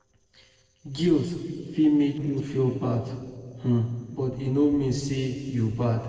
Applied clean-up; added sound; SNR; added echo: neural separator model SepFormer DNS4.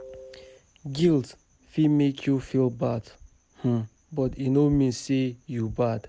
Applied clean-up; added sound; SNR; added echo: none; none; none; none.